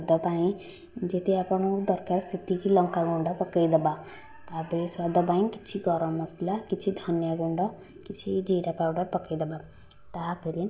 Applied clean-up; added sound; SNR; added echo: none; none; none; none.